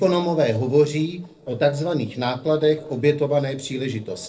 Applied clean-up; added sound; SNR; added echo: neural separator model SepFormer DNS4.